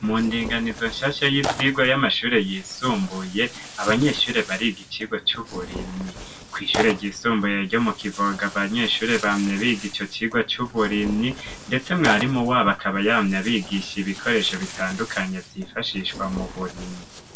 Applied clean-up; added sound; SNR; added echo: none; Tearing; 12 dB; reverberation time 0.1 s.